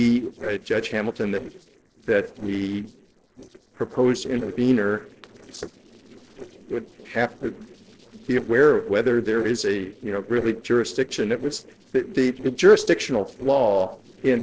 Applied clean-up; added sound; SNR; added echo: neural separator model SepFormer DNS4.